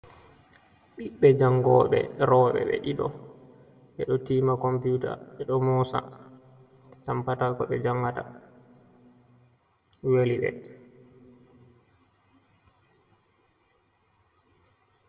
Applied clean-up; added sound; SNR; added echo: none; none; none; reverberation time 1.7 s.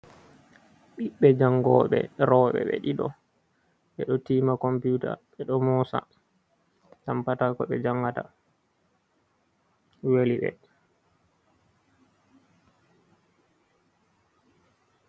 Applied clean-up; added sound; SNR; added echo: none; none; none; none.